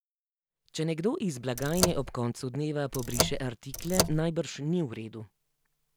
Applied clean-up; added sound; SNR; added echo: none; Car; -1 dB; none.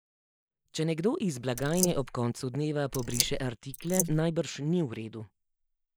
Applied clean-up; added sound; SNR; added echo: neural mask model Resemble Enhance denoiser.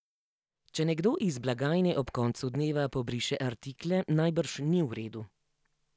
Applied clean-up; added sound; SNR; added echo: none; none; none; none.